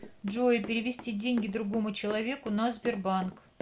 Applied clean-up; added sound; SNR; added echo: none; Run; 17 dB; none.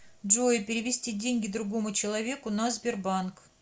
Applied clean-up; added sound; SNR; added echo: none; none; none; none.